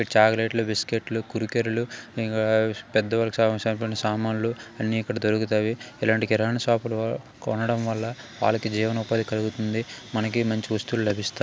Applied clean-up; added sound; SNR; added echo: none; none; none; none.